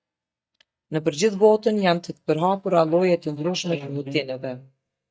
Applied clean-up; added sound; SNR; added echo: neural mask model DeepFilterNet 3.